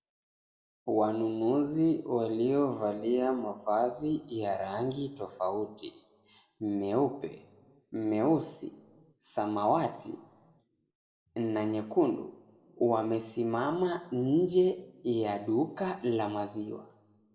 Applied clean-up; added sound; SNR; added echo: none; none; none; reverberation time 1.2 s.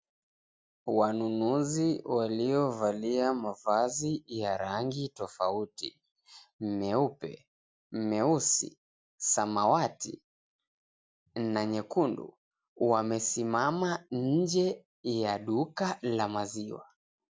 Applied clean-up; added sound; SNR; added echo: none; none; none; none.